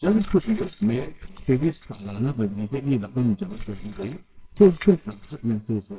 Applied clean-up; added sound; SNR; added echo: neural separator model SepFormer WHAMR!.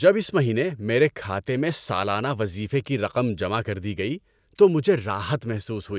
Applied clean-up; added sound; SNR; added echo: none; none; none; none.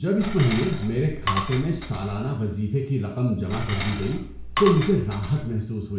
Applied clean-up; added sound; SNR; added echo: none; Cutlery, silverware / Dishes, pots, and pans; 7 dB; reverberation time 0.5 s.